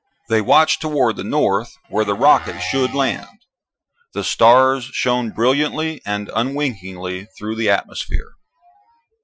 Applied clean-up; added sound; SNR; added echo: classical method Wiener filter.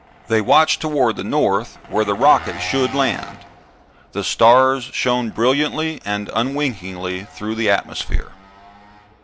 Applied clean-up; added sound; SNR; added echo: none; Engine; 19 dB; none.